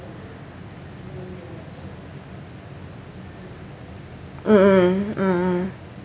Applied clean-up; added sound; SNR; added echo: none; none; none; none.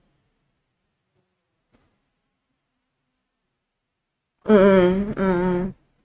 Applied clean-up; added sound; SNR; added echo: neural mask model RNNoise.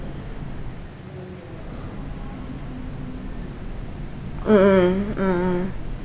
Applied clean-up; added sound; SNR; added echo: none; Train / Breathing; 7 dB; none.